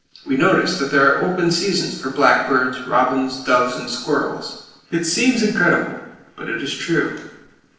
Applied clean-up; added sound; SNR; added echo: neural separator model SepFormer DNS4.